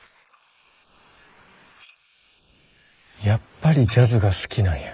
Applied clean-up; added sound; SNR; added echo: neural mask model Resemble Enhance denoiser.